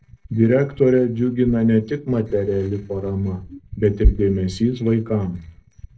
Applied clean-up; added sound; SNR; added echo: neural separator model SepFormer DNS4.